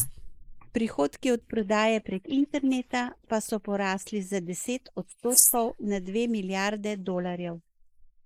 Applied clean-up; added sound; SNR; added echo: neural mask model Resemble Enhance denoiser.